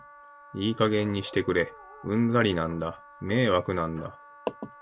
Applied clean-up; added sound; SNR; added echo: none; Wind instrument, woodwind instrument + Bark; 20 dB; none.